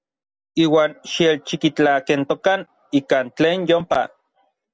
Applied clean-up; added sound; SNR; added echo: none; none; none; none.